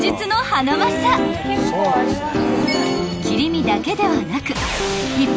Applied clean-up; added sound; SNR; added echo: none; Piano; 2 dB; none.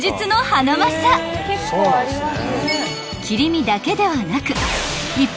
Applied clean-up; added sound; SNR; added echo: none; none; none; none.